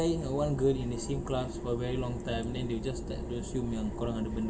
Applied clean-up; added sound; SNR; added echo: none; Engine; 18 dB; reverberation time 0.7 s.